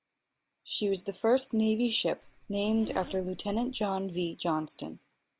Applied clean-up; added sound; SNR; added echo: none; Zipper (clothing); 14 dB; none.